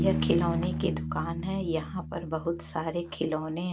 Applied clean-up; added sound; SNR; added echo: none; Bass guitar; 3 dB; none.